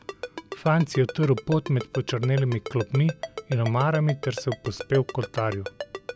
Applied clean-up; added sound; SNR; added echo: none; Ringtone; 12 dB; none.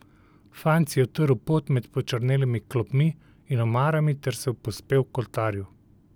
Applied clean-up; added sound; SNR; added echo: none; none; none; none.